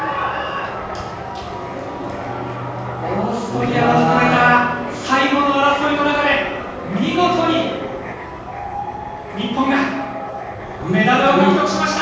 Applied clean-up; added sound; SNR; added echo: none; Writing; 18 dB; reverberation time 1.3 s.